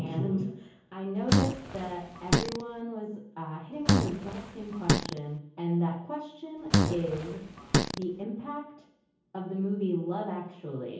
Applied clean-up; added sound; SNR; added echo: none; Fart; -5 dB; reverberation time 0.7 s.